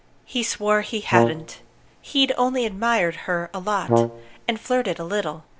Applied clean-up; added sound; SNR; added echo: none; Brass instrument; 1 dB; none.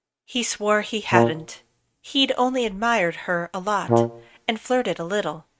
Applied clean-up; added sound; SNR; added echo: neural mask model RNNoise.